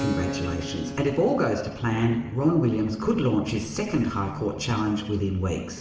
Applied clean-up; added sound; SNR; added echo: none; Keyboard (musical); 13 dB; reverberation time 0.9 s.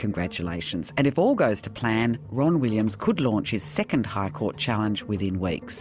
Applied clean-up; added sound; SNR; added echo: none; none; none; none.